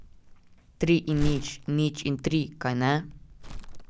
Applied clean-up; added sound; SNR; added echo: none; Crumpling, crinkling; 9 dB; none.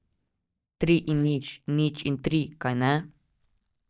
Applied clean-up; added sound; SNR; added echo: neural mask model DeepFilterNet 3.